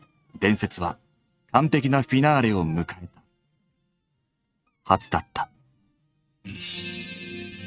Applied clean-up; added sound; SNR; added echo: neural mask model RNNoise.